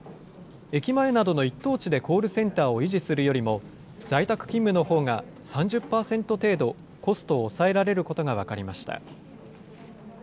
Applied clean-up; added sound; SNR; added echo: none; none; none; none.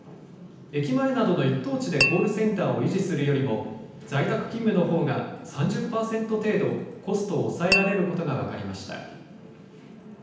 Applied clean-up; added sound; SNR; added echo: none; Tap / Glass; 3 dB; reverberation time 0.9 s.